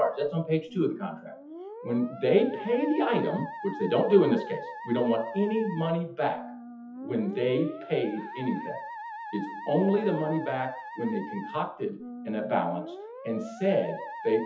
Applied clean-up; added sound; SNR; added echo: classical method WPE with log-MMSE.